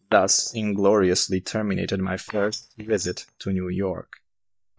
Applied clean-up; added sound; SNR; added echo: neural mask model DeepFilterNet 3.